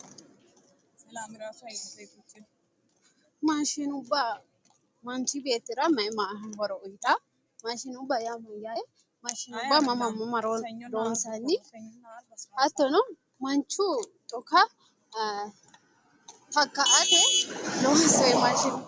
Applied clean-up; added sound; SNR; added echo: none; none; none; none.